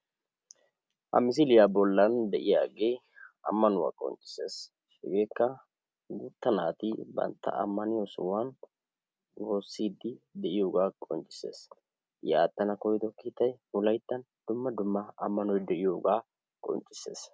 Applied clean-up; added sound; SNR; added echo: none; none; none; none.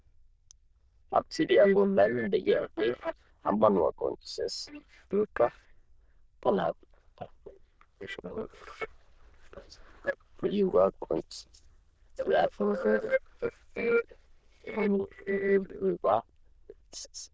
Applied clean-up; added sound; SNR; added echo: neural diffusion model UNIVERSE++.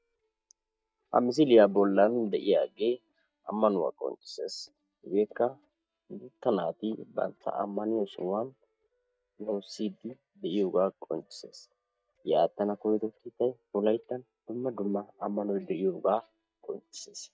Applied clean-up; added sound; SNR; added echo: neural mask model DeepFilterNet 3.